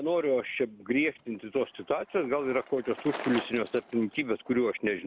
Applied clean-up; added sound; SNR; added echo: none; Bicycle; 16 dB; none.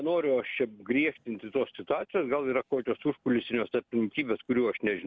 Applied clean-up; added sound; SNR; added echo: none; none; none; none.